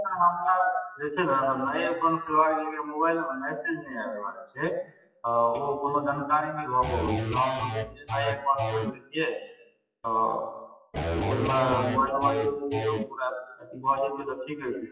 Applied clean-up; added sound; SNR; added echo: classical method WPE with log-MMSE.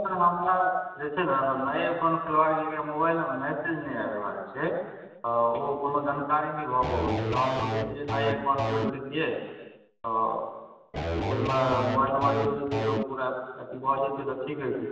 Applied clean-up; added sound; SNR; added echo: none; Electric guitar / Bass guitar; 1 dB; reverberation time 1.4 s.